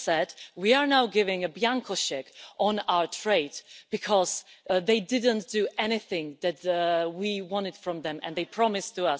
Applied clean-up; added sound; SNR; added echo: none; none; none; none.